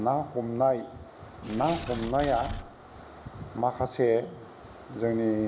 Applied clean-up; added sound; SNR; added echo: none; Tearing; 9 dB; none.